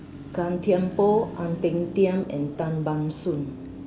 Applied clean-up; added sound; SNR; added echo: none; Car passing by / Traffic noise, roadway noise / Engine; 13 dB; none.